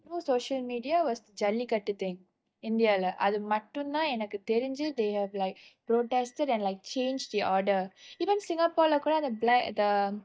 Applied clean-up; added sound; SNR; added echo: neural mask model DeepFilterNet 3.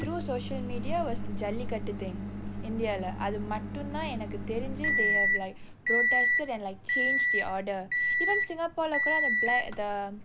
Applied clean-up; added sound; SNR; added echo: none; Microwave oven; -4 dB; none.